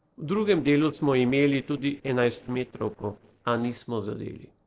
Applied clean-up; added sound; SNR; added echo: neural separator model SepFormer DNS4.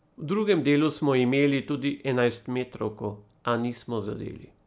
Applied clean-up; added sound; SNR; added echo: none; none; none; none.